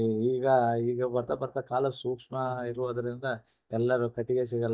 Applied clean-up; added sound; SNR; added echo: neural mask model DeepFilterNet 3.